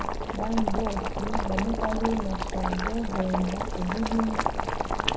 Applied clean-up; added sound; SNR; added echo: none; Boiling; -2 dB; reverberation time 0.5 s.